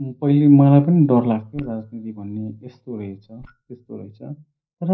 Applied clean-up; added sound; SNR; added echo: neural mask model DeepFilterNet 3.